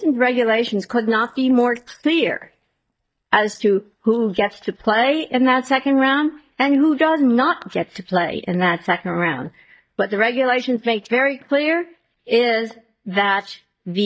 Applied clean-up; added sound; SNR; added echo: neural mask model DeepFilterNet 3.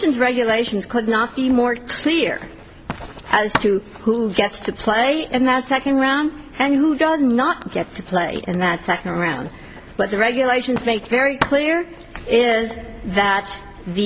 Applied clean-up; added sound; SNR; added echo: none; Writing; 16 dB; none.